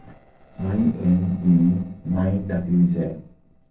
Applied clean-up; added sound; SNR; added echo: neural separator model SepFormer DNS4.